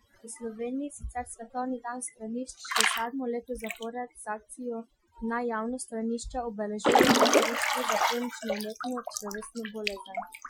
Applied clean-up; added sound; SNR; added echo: classical method Wiener filter.